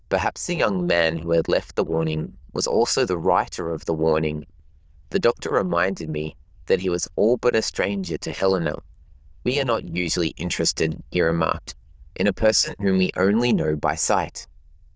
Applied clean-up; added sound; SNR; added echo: neural diffusion model UNIVERSE++.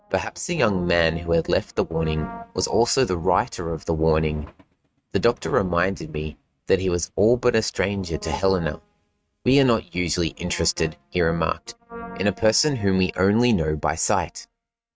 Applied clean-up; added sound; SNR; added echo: neural mask model RNNoise.